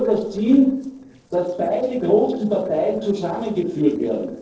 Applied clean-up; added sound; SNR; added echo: neural separator model SepFormer DNS4.